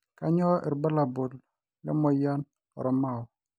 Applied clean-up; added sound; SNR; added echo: none; none; none; none.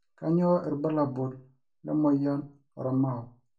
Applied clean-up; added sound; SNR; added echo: none; none; none; reverberation time 0.2 s.